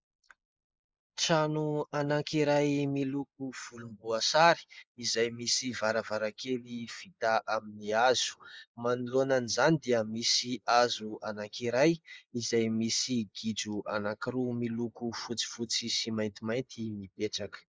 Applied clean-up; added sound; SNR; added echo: neural mask model Resemble Enhance denoiser.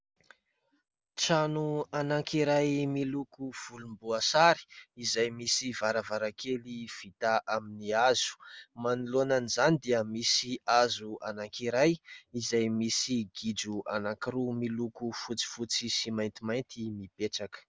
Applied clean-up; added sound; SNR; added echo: none; none; none; none.